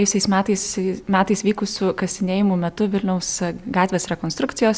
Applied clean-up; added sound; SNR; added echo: none; none; none; none.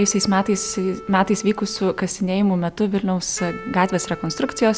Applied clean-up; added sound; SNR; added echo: none; Wind instrument, woodwind instrument; 18 dB; none.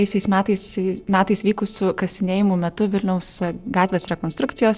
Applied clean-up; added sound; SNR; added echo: neural separator model SepFormer DNS4.